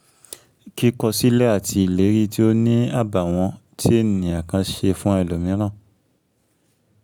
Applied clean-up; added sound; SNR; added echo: none; none; none; none.